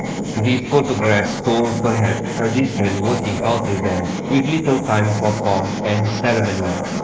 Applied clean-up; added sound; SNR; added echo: neural mask model Resemble Enhance denoiser.